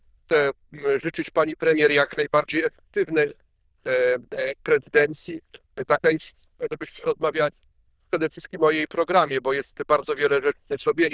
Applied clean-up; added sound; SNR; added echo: neural diffusion model UNIVERSE++.